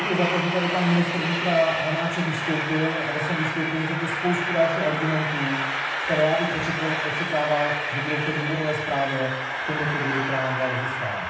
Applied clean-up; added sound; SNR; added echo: none; Train; 2 dB; reverberation time 0.8 s.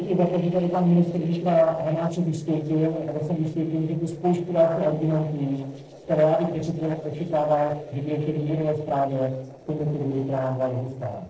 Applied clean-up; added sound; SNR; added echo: neural separator model SepFormer DNS4.